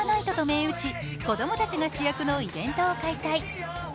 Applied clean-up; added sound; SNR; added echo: none; Brass instrument; 13 dB; none.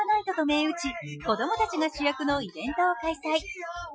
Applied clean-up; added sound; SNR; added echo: classical method Wiener filter.